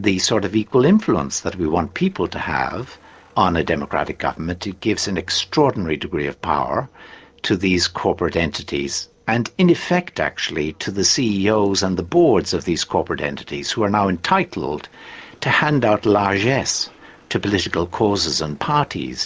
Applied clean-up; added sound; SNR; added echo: neural separator model SepFormer DNS4.